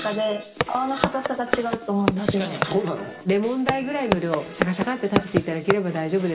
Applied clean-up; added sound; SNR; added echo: none; Walk, footsteps; 3 dB; reverberation time 0.8 s.